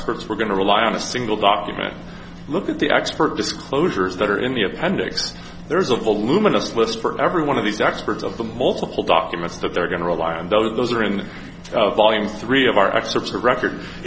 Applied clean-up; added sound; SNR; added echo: none; none; none; none.